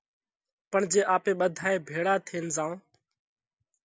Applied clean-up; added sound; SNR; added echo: none; none; none; none.